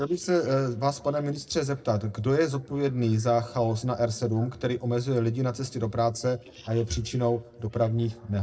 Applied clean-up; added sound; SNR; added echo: neural separator model SepFormer DNS4.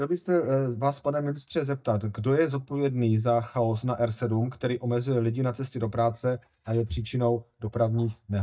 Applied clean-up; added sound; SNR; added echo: neural mask model DeepFilterNet 3.